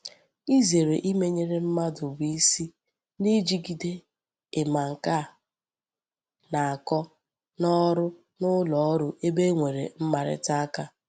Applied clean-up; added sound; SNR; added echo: none; none; none; none.